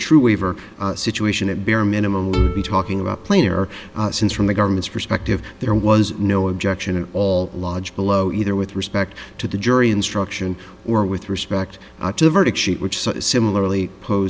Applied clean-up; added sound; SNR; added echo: none; Plucked string instrument; 19 dB; none.